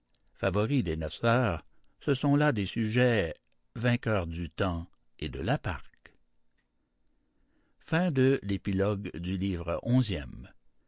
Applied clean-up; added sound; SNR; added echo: none; none; none; none.